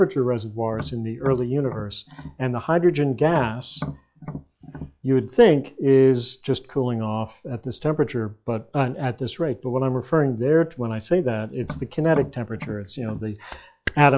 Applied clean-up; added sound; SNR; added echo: classical method log-MMSE.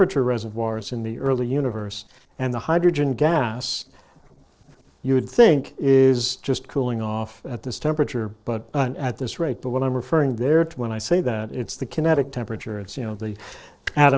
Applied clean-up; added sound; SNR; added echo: neural separator model SepFormer DNS4.